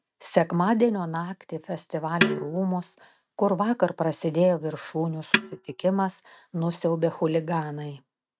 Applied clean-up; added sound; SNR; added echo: neural mask model RNNoise.